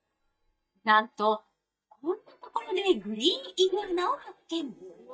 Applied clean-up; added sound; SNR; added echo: neural mask model DeepFilterNet 3.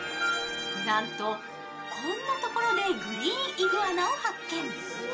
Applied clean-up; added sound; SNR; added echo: none; Wind instrument, woodwind instrument; 4 dB; reverberation time 0.2 s.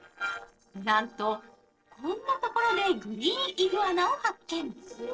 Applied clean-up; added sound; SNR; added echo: neural separator model SepFormer DNS4.